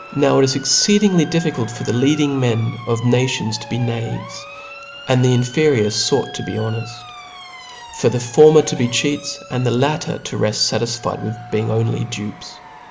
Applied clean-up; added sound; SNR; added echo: none; Doorbell + Motor vehicle (road) / Siren; 17 dB; none.